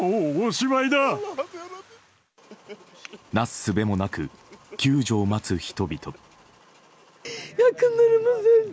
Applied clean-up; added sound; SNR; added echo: none; none; none; none.